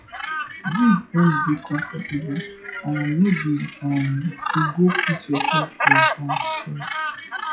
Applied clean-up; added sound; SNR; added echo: classical method WPE with log-MMSE.